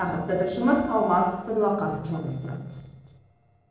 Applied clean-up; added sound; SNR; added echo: neural separator model SepFormer DNS4.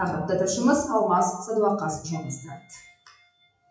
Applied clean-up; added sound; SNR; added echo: classical method WPE with log-MMSE.